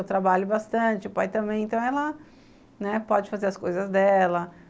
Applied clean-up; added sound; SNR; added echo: none; none; none; none.